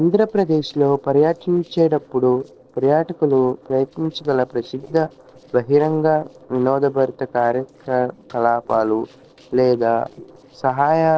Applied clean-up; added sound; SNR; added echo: neural separator model SepFormer DNS4.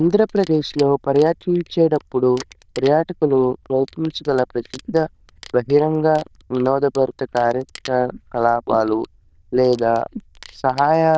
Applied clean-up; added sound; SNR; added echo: neural diffusion model UNIVERSE++.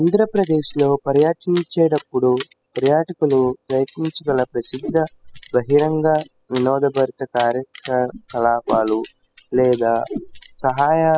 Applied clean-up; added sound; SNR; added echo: classical method spectral subtraction.